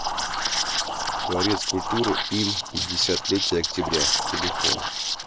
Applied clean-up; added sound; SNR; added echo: none; Liquid; -2 dB; none.